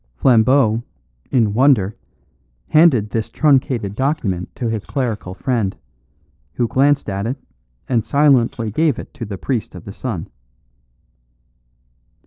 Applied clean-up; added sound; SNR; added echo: neural separator model SepFormer DNS4.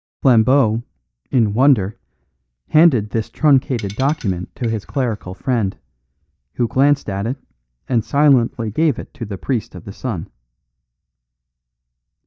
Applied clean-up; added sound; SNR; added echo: neural mask model DeepFilterNet 3.